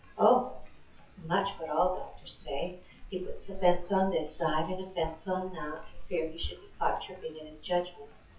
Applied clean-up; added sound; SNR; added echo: classical method WPE with log-MMSE.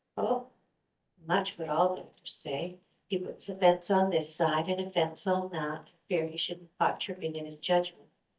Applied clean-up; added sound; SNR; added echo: neural mask model DeepFilterNet 3.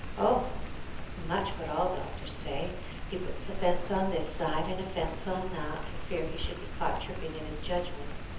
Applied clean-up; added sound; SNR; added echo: none; Rain; 1 dB; reverberation time 0.7 s.